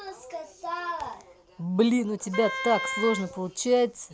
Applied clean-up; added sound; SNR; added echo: none; Wind instrument, woodwind instrument; 8 dB; none.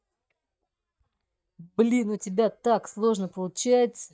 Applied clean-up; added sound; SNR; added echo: neural mask model DeepFilterNet 3.